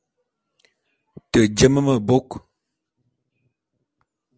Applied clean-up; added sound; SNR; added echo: none; none; none; none.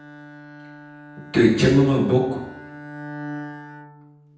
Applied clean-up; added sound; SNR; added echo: none; Bowed string instrument; 15 dB; reverberation time 0.9 s.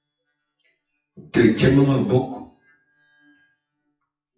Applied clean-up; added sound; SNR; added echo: classical method WPE with log-MMSE.